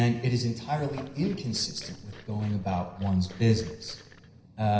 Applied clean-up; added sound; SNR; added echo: none; Liquid; 20 dB; reverberation time 0.9 s.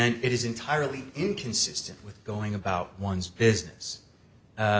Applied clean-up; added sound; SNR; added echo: none; none; none; none.